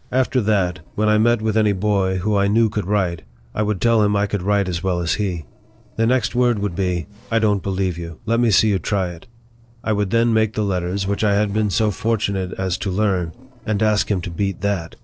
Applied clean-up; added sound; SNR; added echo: neural separator model SepFormer DNS4.